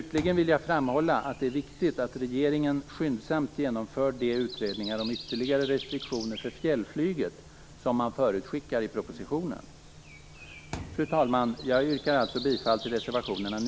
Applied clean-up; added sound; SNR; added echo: none; Breathing + Thump, thud; 15 dB; none.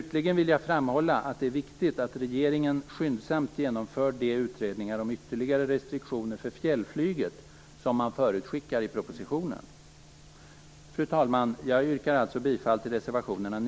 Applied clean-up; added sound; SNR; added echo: none; none; none; none.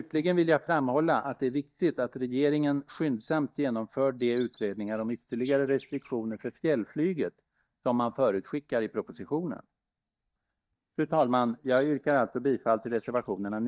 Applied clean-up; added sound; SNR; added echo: neural mask model DeepFilterNet 3.